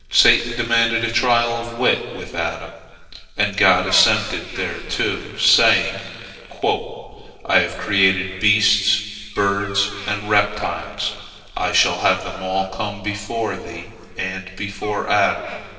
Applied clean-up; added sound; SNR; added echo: neural separator model SepFormer DNS4.